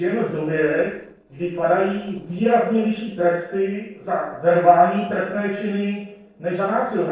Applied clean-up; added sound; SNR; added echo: neural separator model SepFormer DNS4.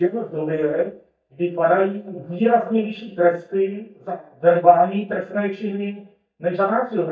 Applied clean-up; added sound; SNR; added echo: neural mask model DeepFilterNet 3.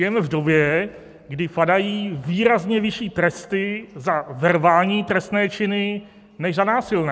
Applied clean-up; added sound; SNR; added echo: none; none; none; none.